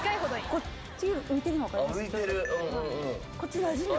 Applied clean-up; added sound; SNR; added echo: none; none; none; none.